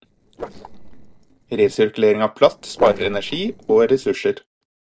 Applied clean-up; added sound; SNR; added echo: neural separator model SepFormer DNS4.